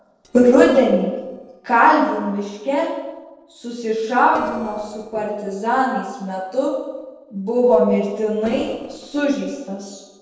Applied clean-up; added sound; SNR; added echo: neural separator model SepFormer DNS4.